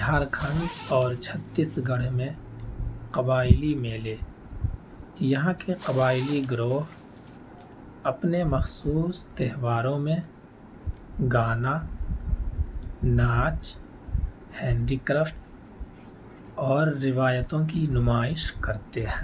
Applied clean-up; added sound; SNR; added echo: none; Zipper (clothing); 16 dB; none.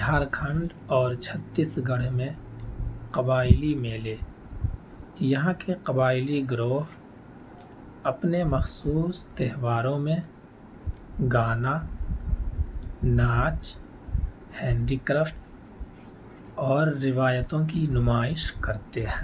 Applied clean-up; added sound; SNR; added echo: none; none; none; none.